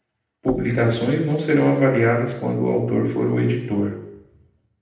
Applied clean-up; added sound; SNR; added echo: neural separator model SepFormer DNS4.